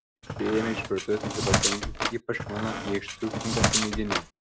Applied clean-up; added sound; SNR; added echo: none; Squeak; -2 dB; none.